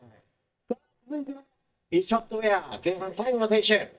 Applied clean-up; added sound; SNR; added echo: neural mask model DeepFilterNet 3.